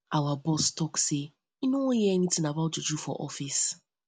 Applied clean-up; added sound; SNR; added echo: none; none; none; none.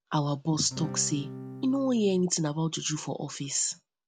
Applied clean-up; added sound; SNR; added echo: none; Acoustic guitar / Strum; 10 dB; none.